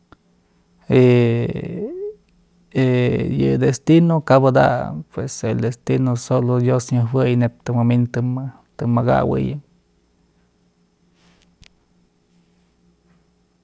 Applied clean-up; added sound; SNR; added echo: none; none; none; none.